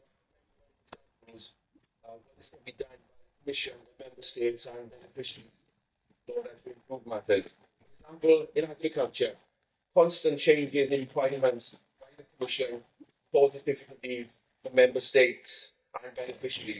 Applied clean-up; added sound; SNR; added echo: neural mask model DeepFilterNet 3.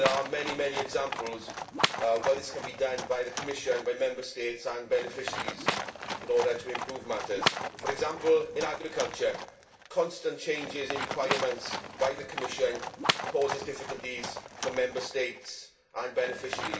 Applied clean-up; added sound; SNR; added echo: none; Livestock, farm animals, working animals; 4 dB; reverberation time 0.3 s.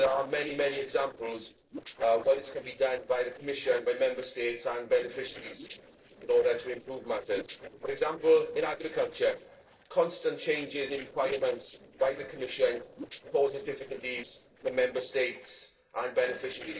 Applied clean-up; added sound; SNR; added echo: neural separator model SepFormer DNS4.